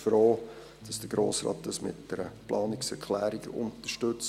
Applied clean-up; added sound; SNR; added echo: none; Electric guitar; 18 dB; none.